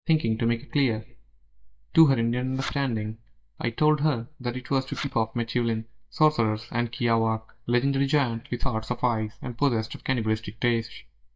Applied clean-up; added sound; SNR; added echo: neural mask model DeepFilterNet 3.